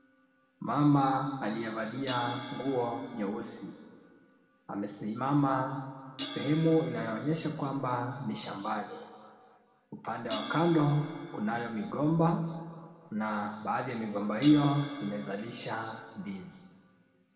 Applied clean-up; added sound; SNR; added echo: none; Crash cymbal; 13 dB; reverberation time 1.8 s.